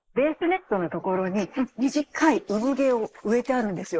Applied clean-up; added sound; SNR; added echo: neural mask model Resemble Enhance denoiser.